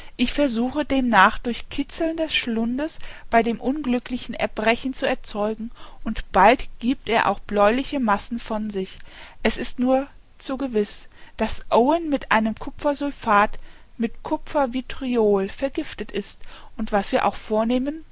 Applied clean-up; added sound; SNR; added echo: none; none; none; none.